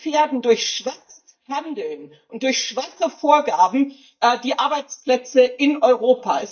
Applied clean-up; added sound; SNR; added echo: neural mask model DeepFilterNet 3.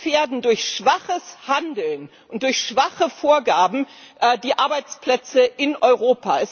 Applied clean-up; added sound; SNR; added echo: none; none; none; none.